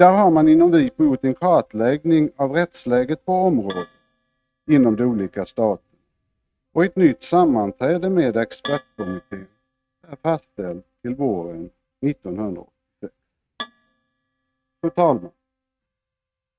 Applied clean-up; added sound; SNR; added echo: neural mask model RNNoise.